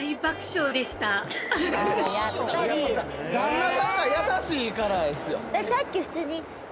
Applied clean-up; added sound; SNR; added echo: none; Train; 11 dB; none.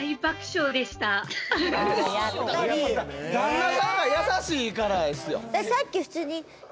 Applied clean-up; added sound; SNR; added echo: none; none; none; none.